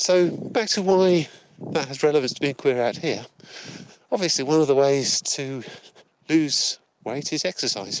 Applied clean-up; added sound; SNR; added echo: none; none; none; none.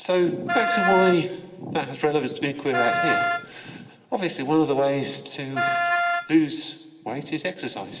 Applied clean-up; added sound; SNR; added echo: none; Wind instrument, woodwind instrument; 1 dB; reverberation time 2.7 s.